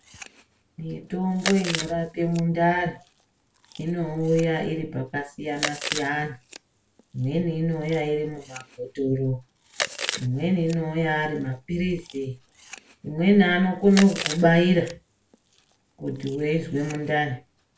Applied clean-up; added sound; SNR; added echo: none; Chewing, mastication; 13 dB; reverberation time 0.2 s.